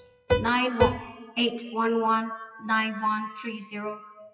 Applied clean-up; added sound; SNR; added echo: classical method WPE with log-MMSE.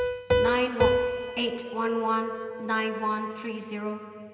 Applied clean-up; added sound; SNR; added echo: none; Piano; 0 dB; reverberation time 2.9 s.